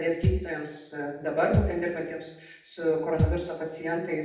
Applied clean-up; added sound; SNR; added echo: none; Thump, thud; 1 dB; reverberation time 0.8 s.